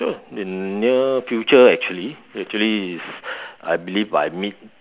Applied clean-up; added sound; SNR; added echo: none; none; none; none.